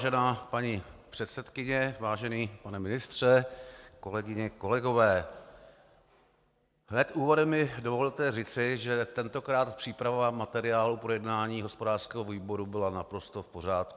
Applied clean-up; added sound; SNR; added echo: none; none; none; none.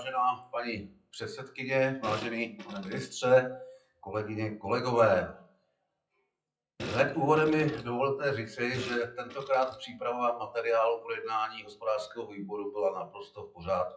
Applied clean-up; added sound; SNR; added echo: classical method WPE with log-MMSE.